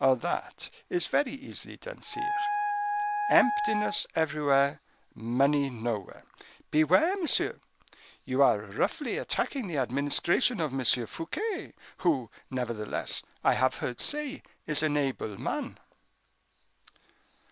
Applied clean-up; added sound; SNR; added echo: none; Wind instrument, woodwind instrument; 2 dB; none.